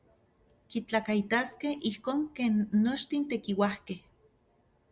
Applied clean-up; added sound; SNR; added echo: none; none; none; none.